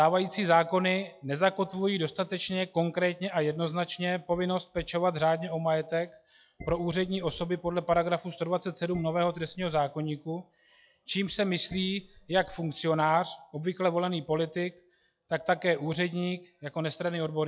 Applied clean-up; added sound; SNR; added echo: classical method log-MMSE.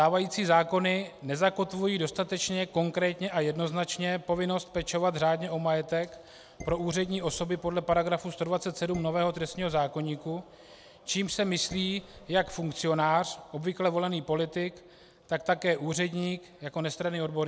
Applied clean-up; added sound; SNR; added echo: none; Dishes, pots, and pans; 18 dB; none.